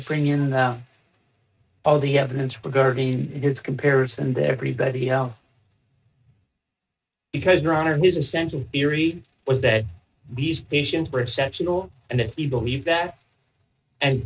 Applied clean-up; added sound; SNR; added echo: neural mask model RNNoise.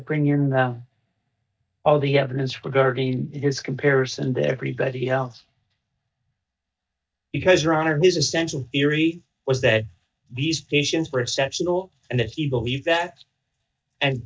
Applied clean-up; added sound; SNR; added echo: neural mask model DeepFilterNet 3.